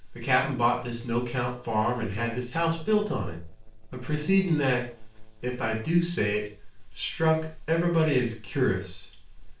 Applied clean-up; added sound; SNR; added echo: neural separator model SepFormer DNS4.